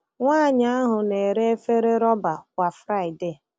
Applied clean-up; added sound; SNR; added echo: none; none; none; none.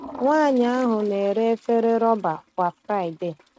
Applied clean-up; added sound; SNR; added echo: neural mask model RNNoise.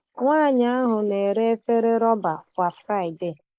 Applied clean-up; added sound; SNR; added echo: neural mask model Resemble Enhance denoiser.